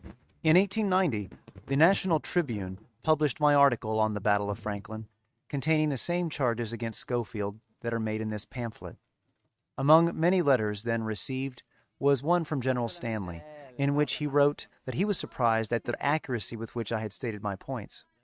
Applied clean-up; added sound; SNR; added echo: neural mask model RNNoise.